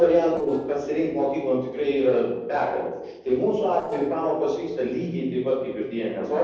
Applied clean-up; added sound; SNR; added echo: neural separator model SepFormer DNS4.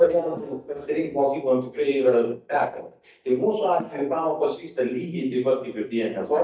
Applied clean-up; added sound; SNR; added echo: neural mask model DeepFilterNet 3.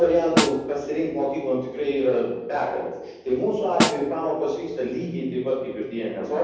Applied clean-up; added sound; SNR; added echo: none; Snare drum; 3 dB; reverberation time 1.1 s.